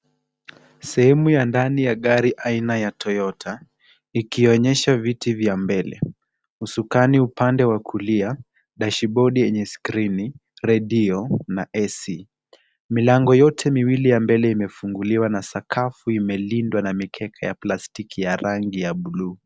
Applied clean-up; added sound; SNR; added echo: none; none; none; none.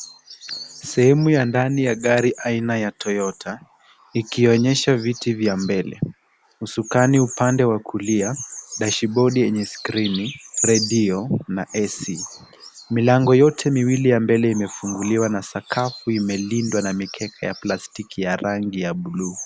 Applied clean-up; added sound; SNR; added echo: none; Bird vocalization, bird call, bird song; 15 dB; none.